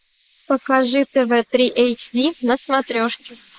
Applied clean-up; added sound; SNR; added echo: neural mask model Resemble Enhance denoiser.